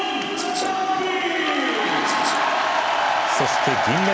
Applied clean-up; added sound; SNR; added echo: none; Rattle (instrument); 13 dB; none.